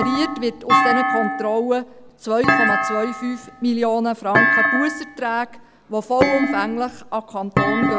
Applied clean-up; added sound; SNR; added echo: none; Thump, thud; -1 dB; none.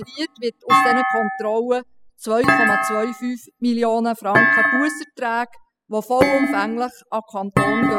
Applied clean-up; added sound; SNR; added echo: classical method spectral subtraction.